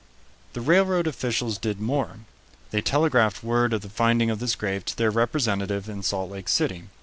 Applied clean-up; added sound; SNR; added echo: none; none; none; none.